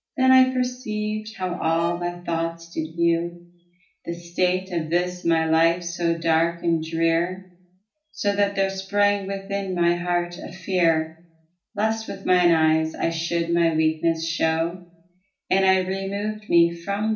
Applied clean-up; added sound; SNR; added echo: none; Brass instrument; 17 dB; reverberation time 0.4 s.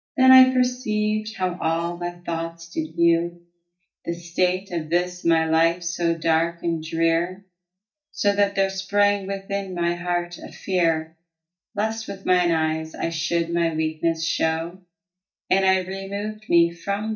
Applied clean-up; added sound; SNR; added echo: neural mask model DeepFilterNet 3.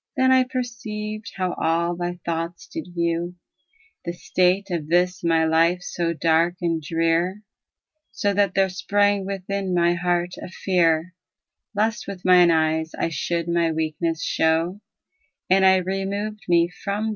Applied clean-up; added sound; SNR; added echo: none; none; none; none.